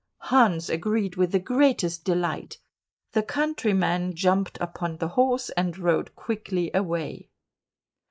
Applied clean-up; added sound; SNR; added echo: neural mask model Resemble Enhance denoiser.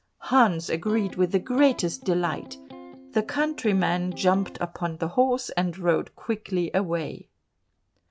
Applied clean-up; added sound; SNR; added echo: none; Electric guitar; 17 dB; none.